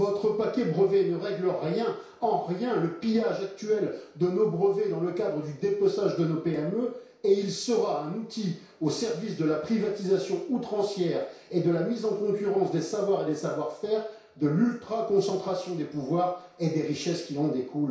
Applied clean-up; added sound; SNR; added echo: none; none; none; reverberation time 0.6 s.